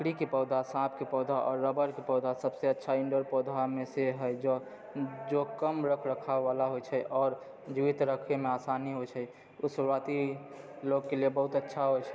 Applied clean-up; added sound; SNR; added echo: none; none; none; none.